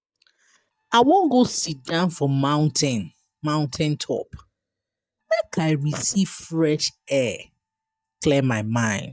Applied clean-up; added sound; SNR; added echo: neural mask model DeepFilterNet 3.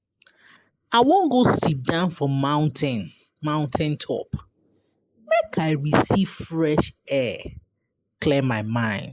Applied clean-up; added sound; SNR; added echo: neural mask model Resemble Enhance denoiser.